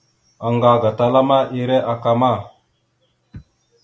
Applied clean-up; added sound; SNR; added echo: none; none; none; none.